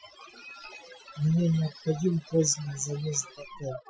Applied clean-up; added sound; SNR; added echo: classical method Wiener filter.